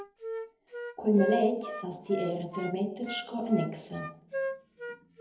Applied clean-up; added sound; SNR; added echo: none; Wind instrument, woodwind instrument; 7 dB; reverberation time 0.8 s.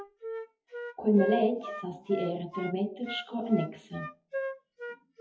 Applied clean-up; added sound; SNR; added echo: classical method WPE with log-MMSE.